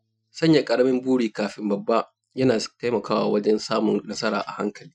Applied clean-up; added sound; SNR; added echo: classical method Wiener filter.